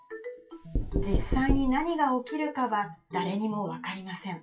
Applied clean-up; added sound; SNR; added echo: classical method WPE with log-MMSE.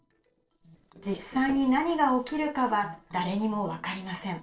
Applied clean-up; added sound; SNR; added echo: neural separator model SepFormer DNS4.